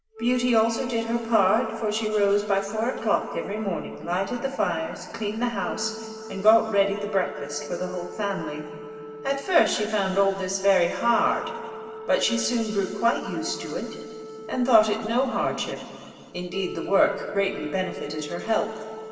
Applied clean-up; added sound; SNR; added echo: none; Wind instrument, woodwind instrument; 14 dB; reverberation time 2.6 s.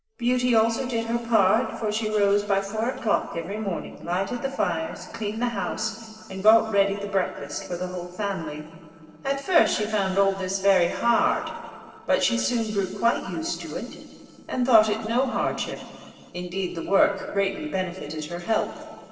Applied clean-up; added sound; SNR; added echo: neural separator model SepFormer DNS4.